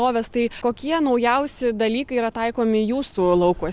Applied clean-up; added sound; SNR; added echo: none; none; none; none.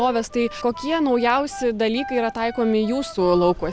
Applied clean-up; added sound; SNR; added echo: none; Wind instrument, woodwind instrument; 15 dB; none.